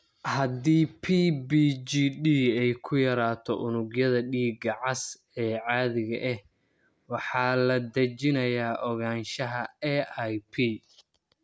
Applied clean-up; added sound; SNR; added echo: none; none; none; none.